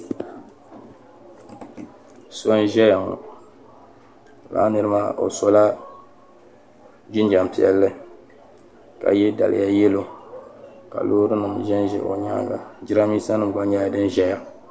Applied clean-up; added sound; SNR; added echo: none; none; none; none.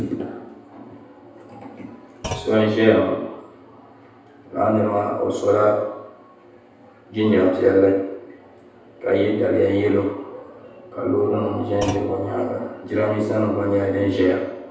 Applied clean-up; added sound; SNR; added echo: none; Thump, thud; 15 dB; reverberation time 0.9 s.